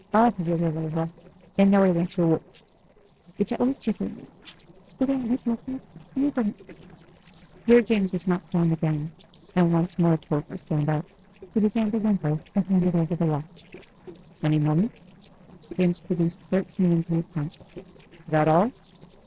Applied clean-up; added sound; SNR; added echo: neural separator model SepFormer DNS4.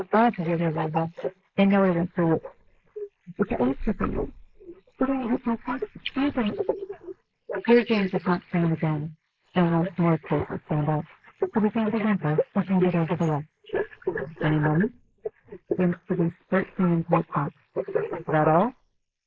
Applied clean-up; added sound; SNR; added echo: neural mask model Resemble Enhance denoiser.